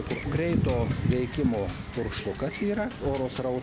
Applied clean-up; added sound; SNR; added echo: none; Wind / Ocean / Boat, Water vehicle; 2 dB; none.